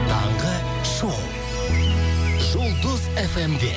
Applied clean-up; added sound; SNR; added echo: none; none; none; none.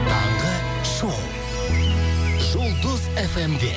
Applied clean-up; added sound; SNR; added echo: none; Keyboard (musical); 13 dB; none.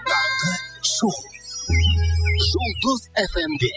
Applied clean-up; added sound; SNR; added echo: classical method spectral subtraction.